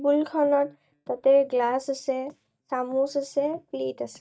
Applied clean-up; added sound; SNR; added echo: neural mask model DeepFilterNet 3.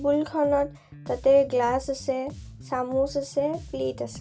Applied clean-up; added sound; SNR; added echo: none; Bass guitar; 17 dB; reverberation time 0.2 s.